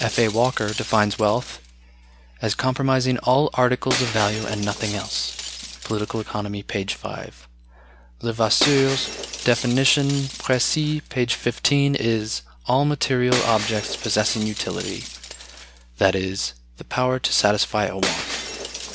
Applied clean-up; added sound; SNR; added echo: none; Shatter; 10 dB; none.